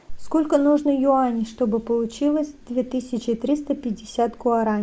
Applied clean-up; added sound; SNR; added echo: none; none; none; none.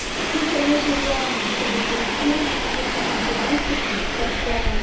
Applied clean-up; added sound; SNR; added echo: none; Subway, metro, underground; -3 dB; reverberation time 1.0 s.